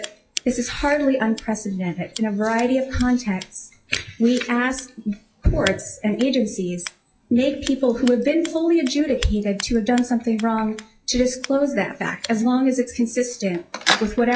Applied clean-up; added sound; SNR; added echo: classical method WPE with log-MMSE.